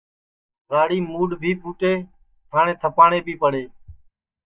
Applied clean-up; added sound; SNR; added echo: neural mask model DeepFilterNet 3.